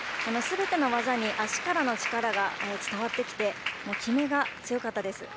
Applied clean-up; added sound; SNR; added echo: none; none; none; none.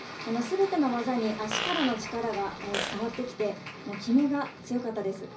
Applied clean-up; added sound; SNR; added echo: none; Fart; 6 dB; reverberation time 0.5 s.